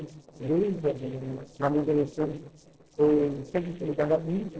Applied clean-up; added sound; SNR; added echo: neural separator model SepFormer DNS4.